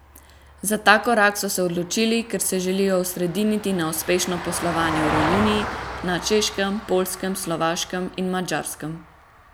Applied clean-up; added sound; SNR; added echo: none; Vehicle; 9 dB; none.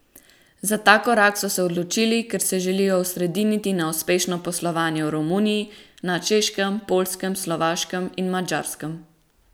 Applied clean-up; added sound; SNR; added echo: none; none; none; none.